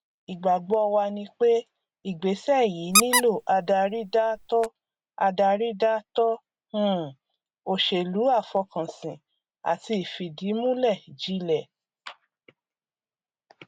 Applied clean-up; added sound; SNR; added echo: none; Squeak; 1 dB; none.